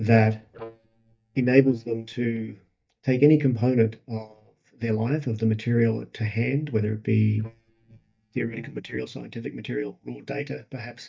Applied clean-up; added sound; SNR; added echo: neural mask model DeepFilterNet 3.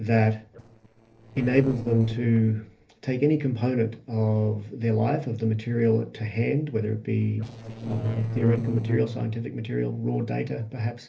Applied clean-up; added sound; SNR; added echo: neural separator model SepFormer DNS4.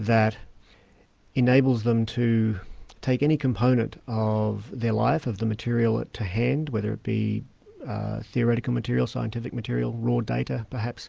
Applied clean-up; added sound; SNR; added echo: none; none; none; none.